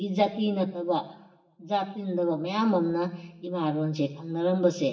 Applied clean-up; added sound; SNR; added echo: none; none; none; reverberation time 0.7 s.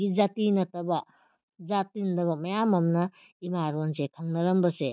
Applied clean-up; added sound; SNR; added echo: none; none; none; none.